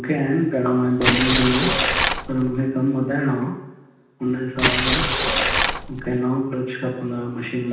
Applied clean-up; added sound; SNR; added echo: none; Tearing; -2 dB; reverberation time 0.9 s.